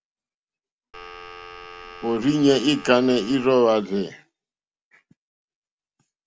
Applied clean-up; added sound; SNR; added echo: none; Telephone; 16 dB; none.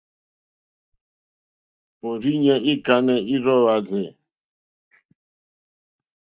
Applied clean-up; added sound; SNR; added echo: neural mask model DeepFilterNet 3.